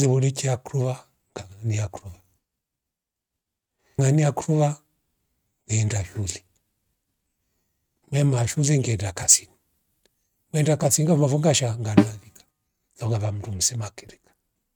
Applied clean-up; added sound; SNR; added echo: neural mask model RNNoise.